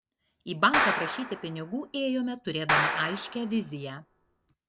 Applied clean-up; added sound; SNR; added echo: none; Clapping; 0 dB; none.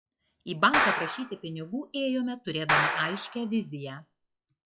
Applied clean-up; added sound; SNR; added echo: classical method log-MMSE.